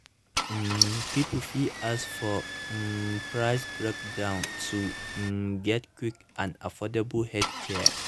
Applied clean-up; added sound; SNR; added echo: none; Engine starting / Car; 3 dB; none.